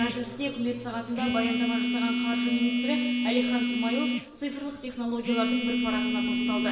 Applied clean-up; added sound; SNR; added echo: none; Telephone; -3 dB; reverberation time 1.1 s.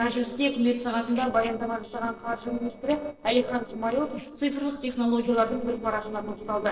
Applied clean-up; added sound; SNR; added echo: neural separator model SepFormer DNS4.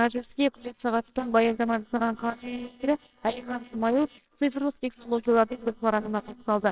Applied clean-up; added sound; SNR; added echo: neural separator model SepFormer WHAMR!.